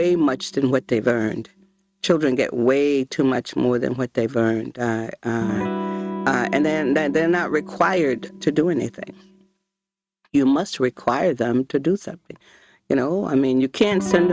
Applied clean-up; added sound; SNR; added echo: neural mask model RNNoise.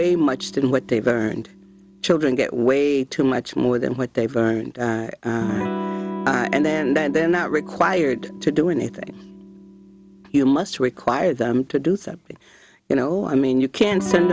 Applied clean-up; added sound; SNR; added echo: none; Electric guitar / Strum; 12 dB; none.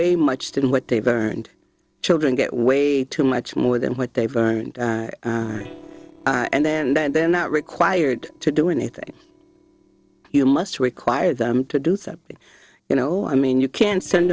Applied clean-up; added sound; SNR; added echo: neural separator model SepFormer DNS4.